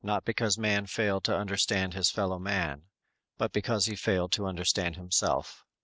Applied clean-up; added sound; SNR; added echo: none; none; none; none.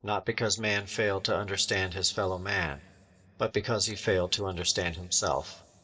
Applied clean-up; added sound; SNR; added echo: none; none; none; reverberation time 1.7 s.